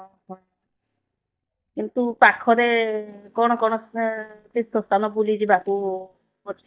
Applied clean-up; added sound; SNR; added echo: neural mask model DeepFilterNet 3.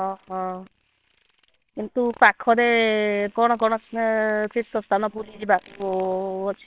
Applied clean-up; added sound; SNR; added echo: neural separator model SepFormer WHAMR!.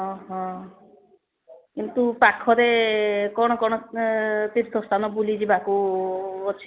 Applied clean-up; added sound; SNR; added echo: none; none; none; none.